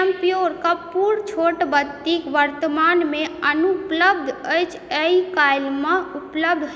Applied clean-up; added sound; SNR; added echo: none; none; none; none.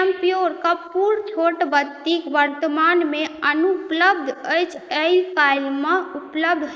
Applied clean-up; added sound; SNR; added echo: neural mask model Resemble Enhance denoiser.